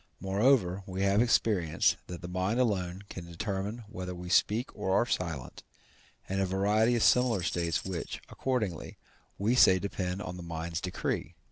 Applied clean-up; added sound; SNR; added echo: none; Tambourine; 12 dB; none.